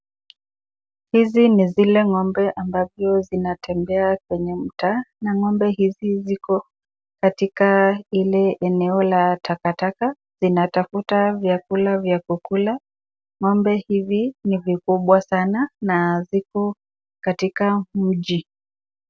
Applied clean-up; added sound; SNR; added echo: none; none; none; none.